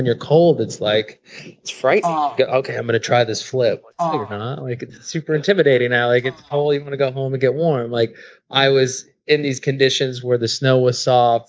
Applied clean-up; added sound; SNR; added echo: neural mask model DeepFilterNet 3.